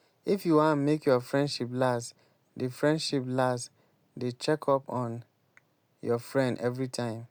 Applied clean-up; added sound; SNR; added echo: none; none; none; none.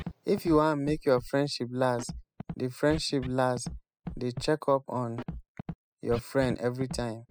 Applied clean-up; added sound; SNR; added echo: classical method spectral subtraction.